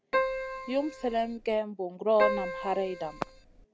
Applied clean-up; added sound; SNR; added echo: none; Keyboard (musical); 2 dB; none.